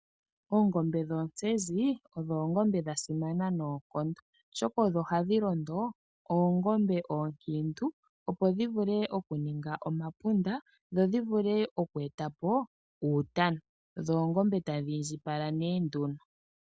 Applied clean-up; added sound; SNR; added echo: none; none; none; none.